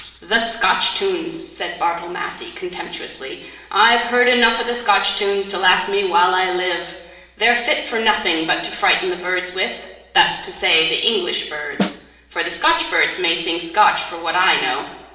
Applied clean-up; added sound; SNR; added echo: none; Snare drum; 5 dB; reverberation time 1.1 s.